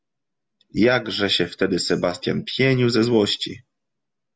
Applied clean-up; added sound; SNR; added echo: none; none; none; none.